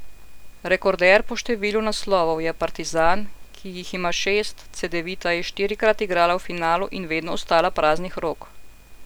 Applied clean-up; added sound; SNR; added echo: none; none; none; none.